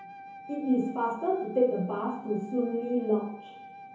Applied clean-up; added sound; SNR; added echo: none; Wind instrument, woodwind instrument; 16 dB; reverberation time 0.7 s.